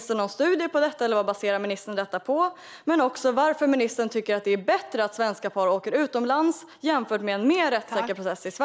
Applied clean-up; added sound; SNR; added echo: none; none; none; none.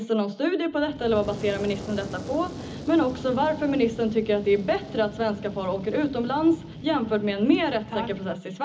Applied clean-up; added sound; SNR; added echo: none; Fire; 13 dB; reverberation time 0.4 s.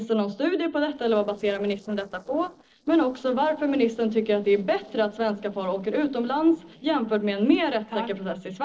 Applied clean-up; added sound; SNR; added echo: neural separator model SepFormer DNS4.